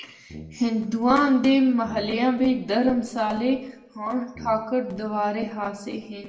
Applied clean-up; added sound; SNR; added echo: none; Brass instrument; 18 dB; reverberation time 0.6 s.